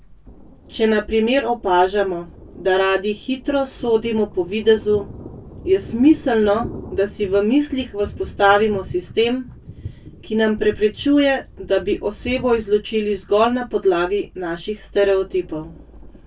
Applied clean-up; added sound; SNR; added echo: none; Thunder; 19 dB; reverberation time 0.1 s.